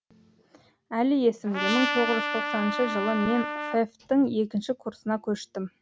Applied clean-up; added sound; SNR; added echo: none; Trumpet; 3 dB; none.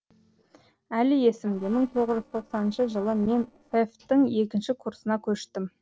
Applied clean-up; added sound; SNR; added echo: neural separator model SepFormer DNS4.